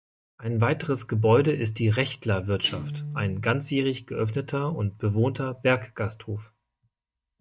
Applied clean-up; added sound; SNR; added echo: neural mask model DeepFilterNet 3.